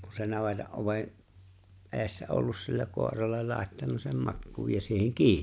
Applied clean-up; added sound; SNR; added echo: none; none; none; none.